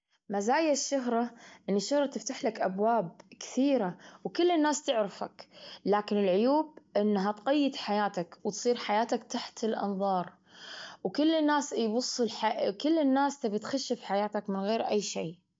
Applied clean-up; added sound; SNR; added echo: none; none; none; none.